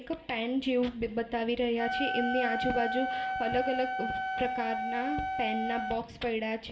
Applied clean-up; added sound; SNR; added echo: none; Wind instrument, woodwind instrument; 3 dB; reverberation time 0.5 s.